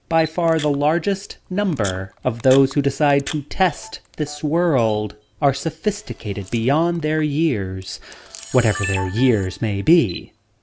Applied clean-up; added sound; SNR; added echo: none; Camera; 18 dB; none.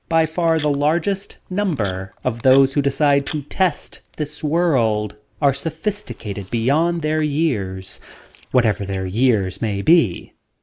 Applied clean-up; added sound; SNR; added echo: neural mask model Resemble Enhance denoiser.